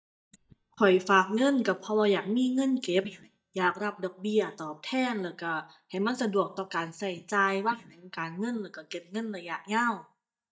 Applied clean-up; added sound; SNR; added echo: neural mask model DeepFilterNet 3.